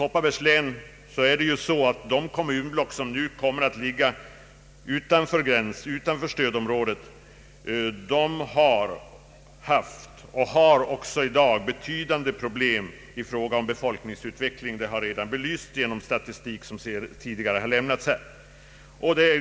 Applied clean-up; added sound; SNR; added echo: none; none; none; none.